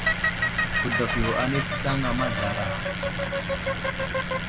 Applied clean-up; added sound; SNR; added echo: none; Bicycle; -4 dB; none.